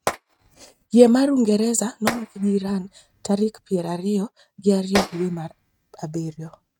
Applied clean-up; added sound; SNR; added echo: neural mask model RNNoise.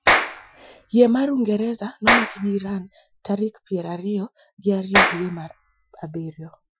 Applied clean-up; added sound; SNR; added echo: classical method Wiener filter.